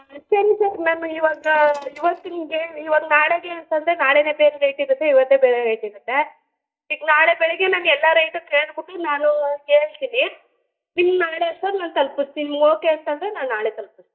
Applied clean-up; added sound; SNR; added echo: neural mask model DeepFilterNet 3.